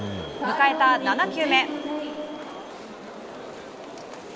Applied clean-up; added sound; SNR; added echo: none; none; none; none.